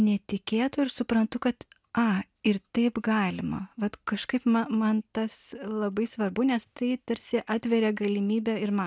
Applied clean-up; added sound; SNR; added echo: none; none; none; none.